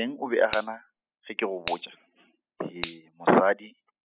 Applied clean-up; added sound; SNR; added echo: classical method spectral subtraction.